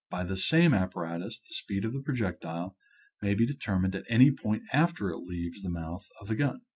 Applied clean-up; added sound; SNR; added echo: none; none; none; none.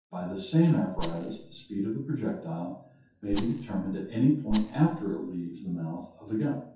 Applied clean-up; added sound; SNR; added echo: none; Rattle; 7 dB; reverberation time 0.6 s.